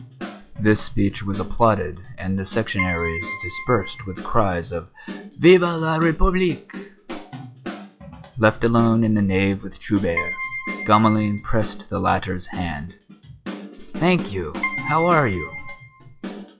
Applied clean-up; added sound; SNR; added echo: classical method log-MMSE.